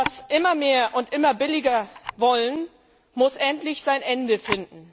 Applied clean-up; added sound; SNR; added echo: none; Camera; 15 dB; none.